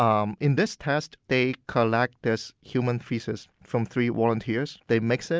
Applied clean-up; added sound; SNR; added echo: none; none; none; none.